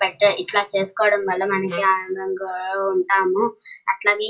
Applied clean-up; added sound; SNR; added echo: none; Wind instrument, woodwind instrument; 12 dB; reverberation time 0.1 s.